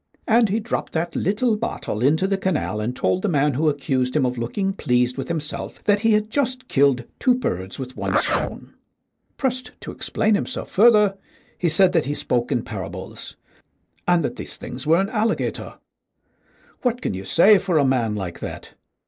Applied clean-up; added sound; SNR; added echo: neural mask model Resemble Enhance denoiser.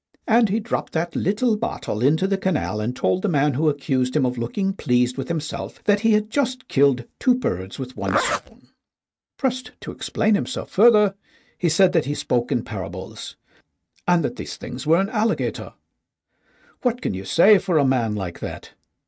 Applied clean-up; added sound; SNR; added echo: neural mask model RNNoise.